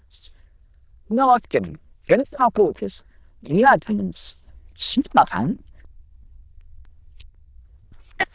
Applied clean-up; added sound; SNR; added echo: neural diffusion model UNIVERSE++.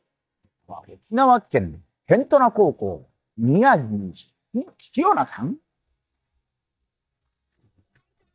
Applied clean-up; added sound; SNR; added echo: neural mask model DeepFilterNet 3.